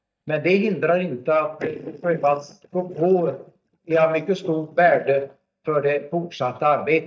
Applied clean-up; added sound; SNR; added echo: neural mask model DeepFilterNet 3.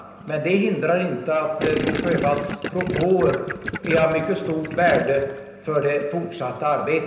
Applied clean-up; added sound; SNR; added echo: none; Gurgling; 8 dB; reverberation time 0.9 s.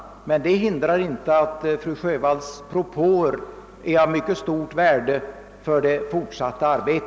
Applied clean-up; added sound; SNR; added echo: none; none; none; none.